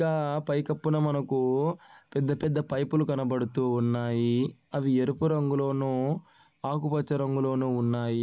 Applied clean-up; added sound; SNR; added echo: none; none; none; none.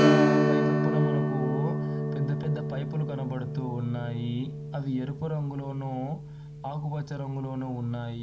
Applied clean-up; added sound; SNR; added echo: none; Strum; -5 dB; reverberation time 0.4 s.